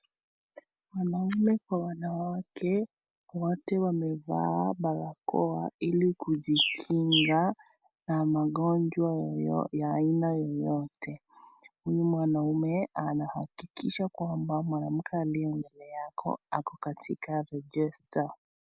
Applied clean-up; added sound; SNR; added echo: neural mask model Resemble Enhance denoiser.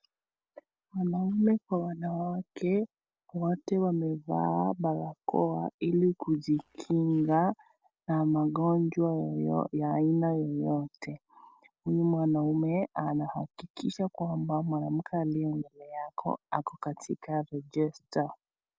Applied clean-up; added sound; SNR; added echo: neural separator model SepFormer DNS4.